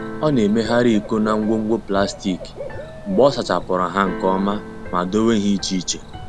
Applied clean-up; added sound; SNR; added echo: none; Cricket / Bird + Keyboard (musical); 12 dB; none.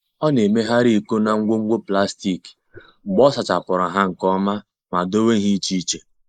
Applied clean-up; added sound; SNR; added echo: neural mask model Resemble Enhance denoiser.